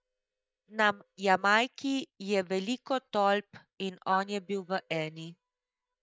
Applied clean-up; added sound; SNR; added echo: neural mask model DeepFilterNet 3.